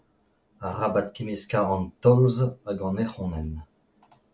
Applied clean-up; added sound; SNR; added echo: none; none; none; none.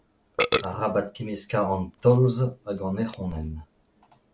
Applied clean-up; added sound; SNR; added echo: none; Burping, eructation; 8 dB; none.